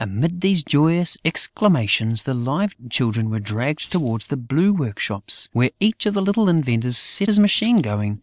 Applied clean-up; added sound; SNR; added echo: neural separator model SepFormer DNS4.